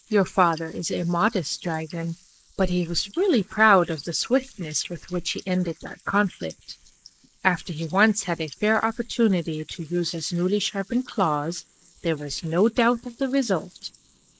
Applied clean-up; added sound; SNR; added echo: neural mask model Resemble Enhance denoiser.